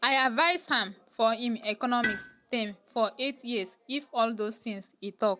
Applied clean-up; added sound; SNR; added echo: none; Tools; 13 dB; none.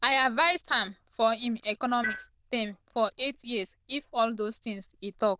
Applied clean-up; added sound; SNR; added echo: neural diffusion model UNIVERSE++.